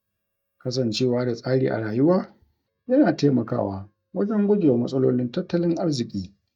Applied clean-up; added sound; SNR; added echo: neural mask model DeepFilterNet 3.